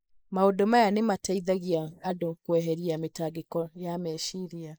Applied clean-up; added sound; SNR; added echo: neural mask model Resemble Enhance denoiser.